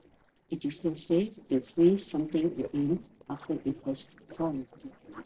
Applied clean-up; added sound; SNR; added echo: neural separator model SepFormer DNS4.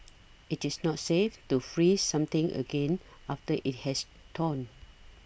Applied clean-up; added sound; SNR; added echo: none; none; none; none.